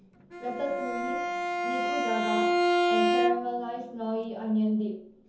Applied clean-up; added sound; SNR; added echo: none; Bowed string instrument; -3 dB; reverberation time 0.6 s.